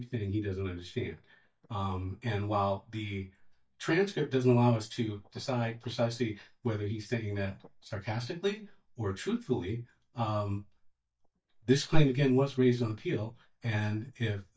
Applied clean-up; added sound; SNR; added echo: neural mask model DeepFilterNet 3.